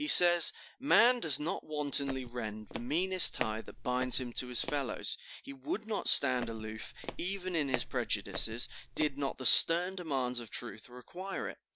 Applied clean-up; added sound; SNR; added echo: none; Walk, footsteps; 12 dB; none.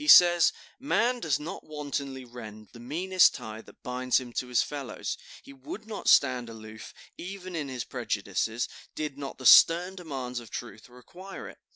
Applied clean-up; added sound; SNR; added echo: none; none; none; none.